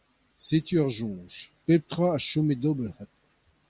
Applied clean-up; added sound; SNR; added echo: none; none; none; none.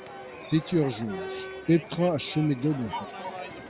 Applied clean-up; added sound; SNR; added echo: none; Crowd; 11 dB; none.